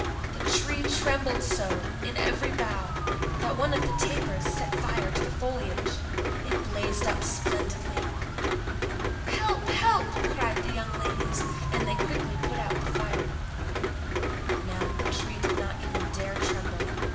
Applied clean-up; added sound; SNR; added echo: none; Rain; -4 dB; reverberation time 1.1 s.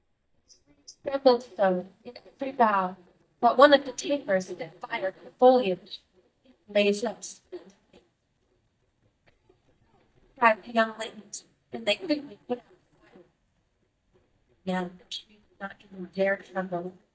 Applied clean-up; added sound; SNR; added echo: neural mask model DeepFilterNet 3.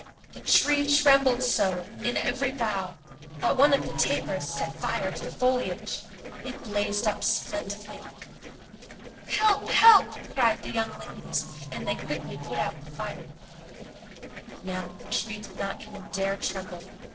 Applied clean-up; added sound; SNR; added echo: neural separator model SepFormer DNS4.